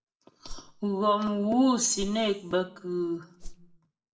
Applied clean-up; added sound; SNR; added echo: none; Whoosh, swoosh, swish; 12 dB; reverberation time 0.6 s.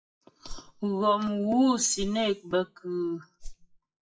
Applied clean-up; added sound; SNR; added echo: classical method WPE with log-MMSE.